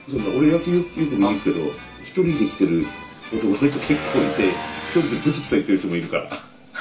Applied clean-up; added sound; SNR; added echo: none; Motorcycle / Engine; 14 dB; reverberation time 0.2 s.